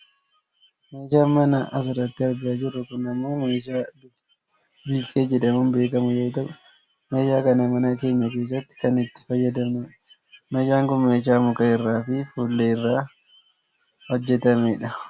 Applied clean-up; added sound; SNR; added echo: none; none; none; none.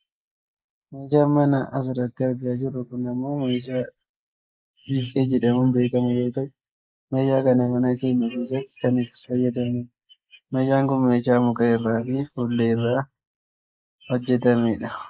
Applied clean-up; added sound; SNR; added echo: neural mask model Resemble Enhance denoiser.